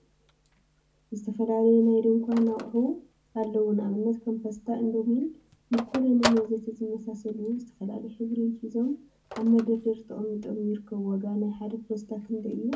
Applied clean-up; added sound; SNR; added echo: none; Telephone; 14 dB; reverberation time 0.3 s.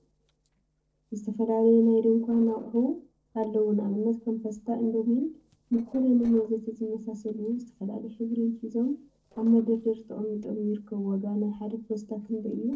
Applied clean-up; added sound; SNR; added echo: neural separator model SepFormer DNS4.